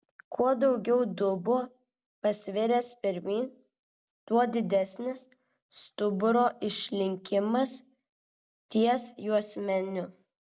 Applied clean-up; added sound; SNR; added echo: none; none; none; none.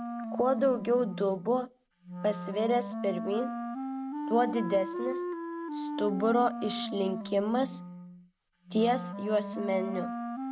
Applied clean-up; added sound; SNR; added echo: none; Wind instrument, woodwind instrument; 6 dB; none.